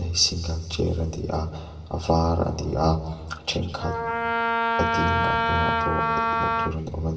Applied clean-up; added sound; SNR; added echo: none; Wind instrument, woodwind instrument; -2 dB; reverberation time 2.0 s.